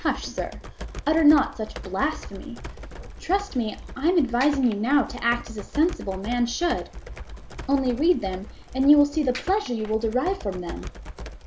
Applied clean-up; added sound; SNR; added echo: none; Computer keyboard; 12 dB; none.